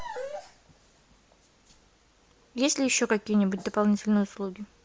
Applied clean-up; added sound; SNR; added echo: none; none; none; none.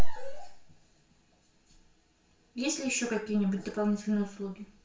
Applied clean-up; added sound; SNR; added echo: none; none; none; reverberation time 0.4 s.